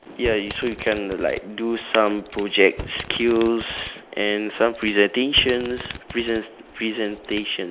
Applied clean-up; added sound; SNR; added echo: none; Domestic sounds, home sounds + Slam; 16 dB; none.